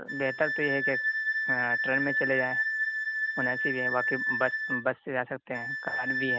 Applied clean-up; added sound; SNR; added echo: none; Wind instrument, woodwind instrument; -2 dB; none.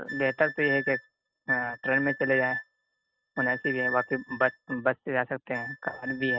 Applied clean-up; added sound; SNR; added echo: neural mask model RNNoise.